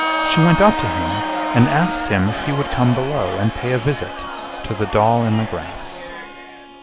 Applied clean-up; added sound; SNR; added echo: none; Crowd + Harmonica; 5 dB; none.